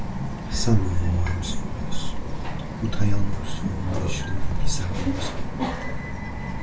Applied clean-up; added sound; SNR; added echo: none; Bird vocalization, bird call, bird song; 7 dB; reverberation time 0.2 s.